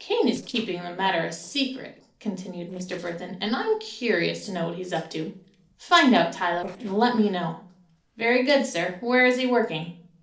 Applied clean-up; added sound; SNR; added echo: neural separator model SepFormer DNS4.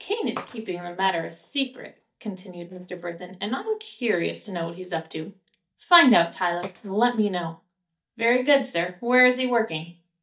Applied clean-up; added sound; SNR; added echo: neural mask model DeepFilterNet 3.